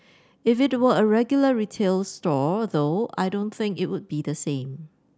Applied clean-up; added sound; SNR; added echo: none; none; none; none.